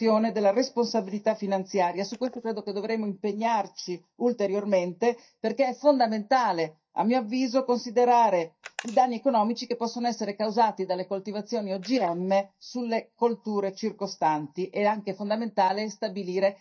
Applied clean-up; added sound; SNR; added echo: neural mask model DeepFilterNet 3.